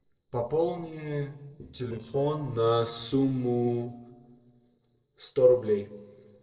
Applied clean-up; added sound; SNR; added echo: neural separator model SepFormer DNS4.